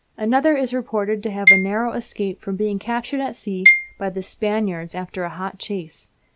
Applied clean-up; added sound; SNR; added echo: none; Marimba, xylophone; -2 dB; none.